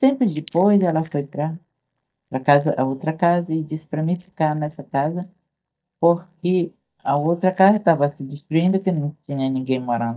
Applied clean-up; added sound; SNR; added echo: neural mask model DeepFilterNet 3.